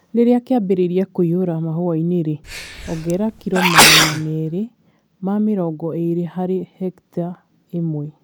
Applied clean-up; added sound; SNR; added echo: none; Sneeze; -3 dB; none.